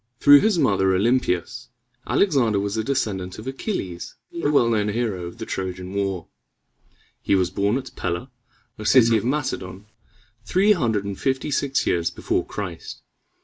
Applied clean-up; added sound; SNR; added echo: neural mask model Resemble Enhance denoiser.